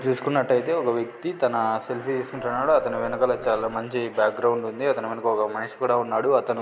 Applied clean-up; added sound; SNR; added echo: none; Subway, metro, underground / Doorbell; 12 dB; none.